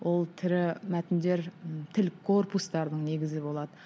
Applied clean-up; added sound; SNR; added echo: none; none; none; none.